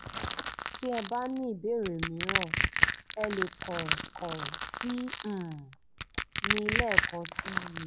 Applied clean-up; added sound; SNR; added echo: none; Crushing; -5 dB; none.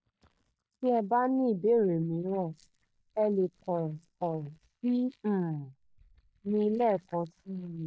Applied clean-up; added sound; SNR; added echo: neural mask model DeepFilterNet 3.